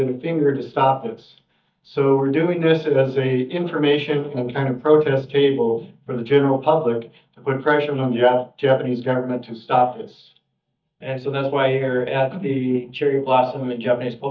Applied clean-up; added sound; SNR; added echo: neural mask model DeepFilterNet 3.